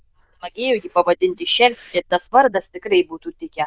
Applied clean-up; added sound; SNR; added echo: neural diffusion model UNIVERSE++.